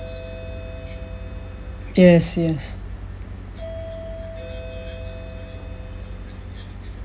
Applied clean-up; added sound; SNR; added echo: none; Doorbell; 17 dB; none.